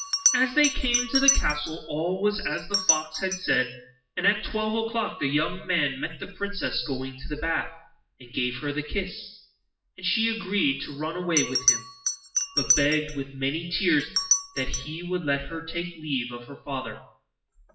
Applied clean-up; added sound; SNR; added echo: classical method WPE with log-MMSE.